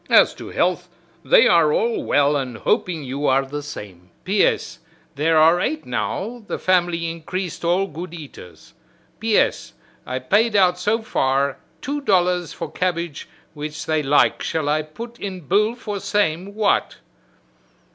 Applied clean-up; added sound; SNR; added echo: none; none; none; none.